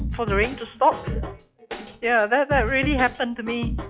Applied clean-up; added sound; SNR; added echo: classical method log-MMSE.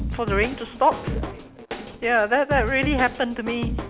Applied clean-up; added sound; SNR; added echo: none; Drum kit; 6 dB; none.